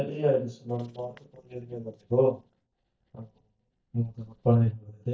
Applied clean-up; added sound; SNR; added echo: neural mask model DeepFilterNet 3.